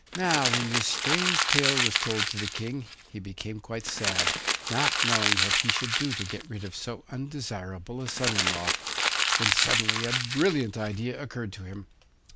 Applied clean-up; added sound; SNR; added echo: none; Crumpling, crinkling; -4 dB; none.